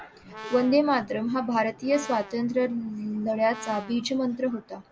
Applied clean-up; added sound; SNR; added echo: none; Brass instrument; 16 dB; none.